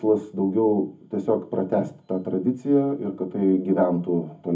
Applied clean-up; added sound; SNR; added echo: none; none; none; reverberation time 0.3 s.